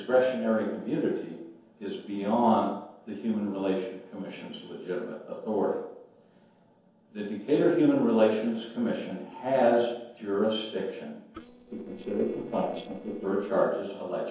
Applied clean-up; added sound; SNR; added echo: neural separator model SepFormer DNS4.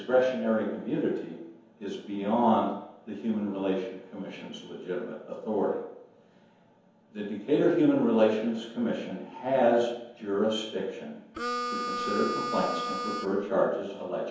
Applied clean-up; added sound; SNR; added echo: none; Harmonica; 3 dB; reverberation time 0.9 s.